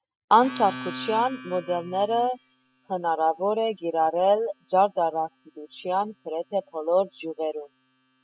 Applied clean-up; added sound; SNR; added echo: classical method spectral subtraction.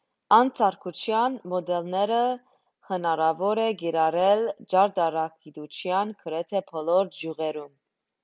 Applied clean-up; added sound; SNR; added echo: none; none; none; none.